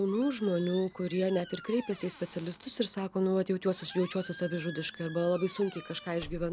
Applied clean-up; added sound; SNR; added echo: none; Squeak; 17 dB; none.